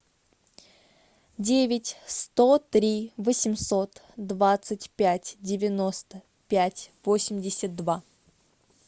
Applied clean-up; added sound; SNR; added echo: none; none; none; none.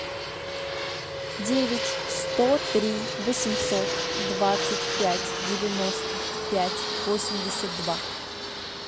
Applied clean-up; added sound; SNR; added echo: none; Fixed-wing aircraft, airplane; 0 dB; none.